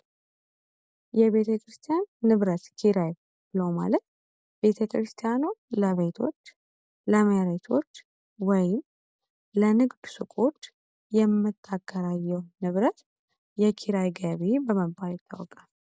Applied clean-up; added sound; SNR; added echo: none; none; none; none.